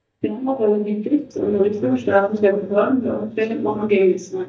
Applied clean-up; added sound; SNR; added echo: neural mask model DeepFilterNet 3.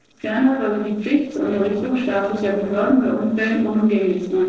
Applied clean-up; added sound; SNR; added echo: neural separator model SepFormer DNS4.